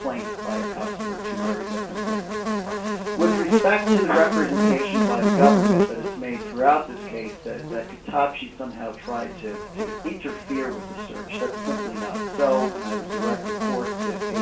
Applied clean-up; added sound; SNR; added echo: none; Buzz; -1 dB; reverberation time 0.3 s.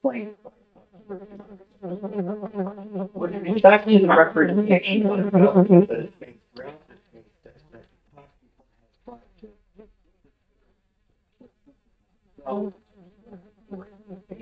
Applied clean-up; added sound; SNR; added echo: neural mask model DeepFilterNet 3.